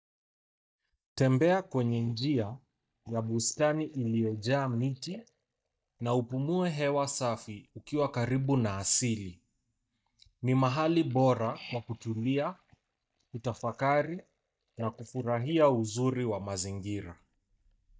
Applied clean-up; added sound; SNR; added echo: neural mask model DeepFilterNet 3.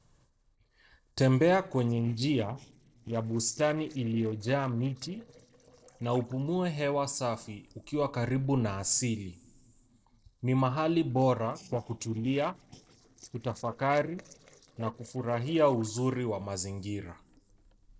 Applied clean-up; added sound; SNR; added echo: neural separator model SepFormer DNS4.